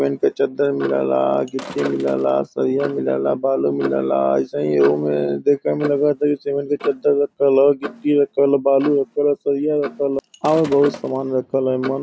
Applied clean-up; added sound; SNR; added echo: none; Clock + Sink (filling or washing); 17 dB; none.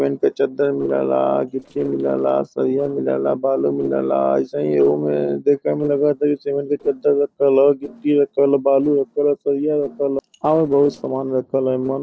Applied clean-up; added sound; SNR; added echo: neural separator model SepFormer DNS4.